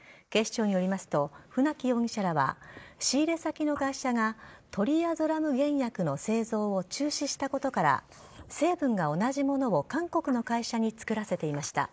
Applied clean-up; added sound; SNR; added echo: neural mask model Resemble Enhance denoiser.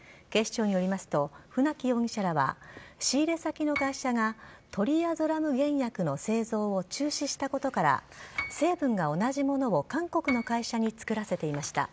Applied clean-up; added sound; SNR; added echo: none; Piano; 14 dB; none.